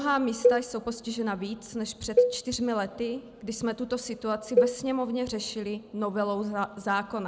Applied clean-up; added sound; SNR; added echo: none; Cowbell; -1 dB; none.